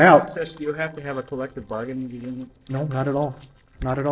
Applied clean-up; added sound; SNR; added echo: neural separator model SepFormer DNS4.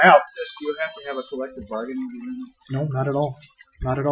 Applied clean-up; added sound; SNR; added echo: classical method Wiener filter.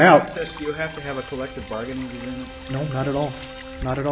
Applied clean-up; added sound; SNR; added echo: none; Bowed string instrument + Stream / Trickle, dribble; 15 dB; none.